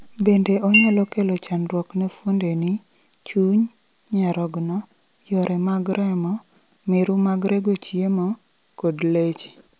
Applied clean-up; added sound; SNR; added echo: none; Chink, clink; 3 dB; none.